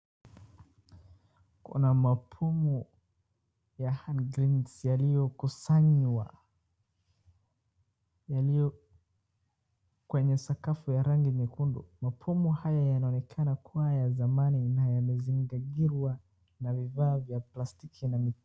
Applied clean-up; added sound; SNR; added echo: none; none; none; none.